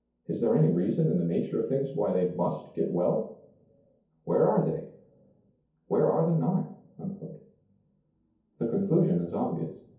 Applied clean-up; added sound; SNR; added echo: none; none; none; reverberation time 0.6 s.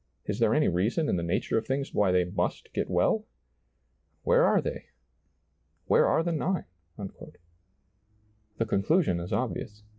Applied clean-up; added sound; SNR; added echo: none; none; none; none.